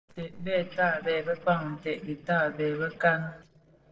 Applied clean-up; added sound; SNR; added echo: neural separator model SepFormer DNS4.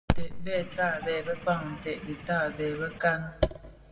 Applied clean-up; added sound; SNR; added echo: none; Engine / Boat, Water vehicle; 15 dB; reverberation time 1.0 s.